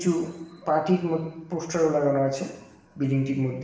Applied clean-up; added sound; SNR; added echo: none; none; none; reverberation time 0.9 s.